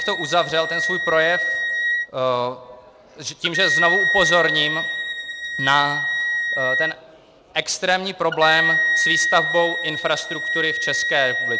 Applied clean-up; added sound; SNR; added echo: none; Wind instrument, woodwind instrument; 0 dB; none.